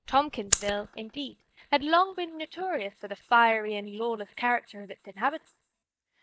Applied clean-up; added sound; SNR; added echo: neural mask model DeepFilterNet 3.